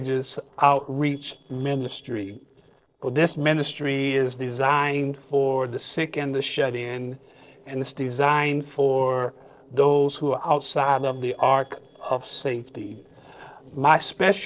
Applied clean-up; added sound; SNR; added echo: neural separator model SepFormer DNS4.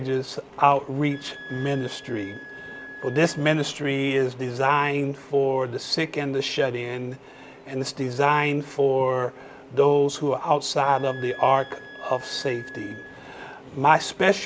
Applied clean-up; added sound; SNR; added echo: none; Wind instrument, woodwind instrument; 18 dB; none.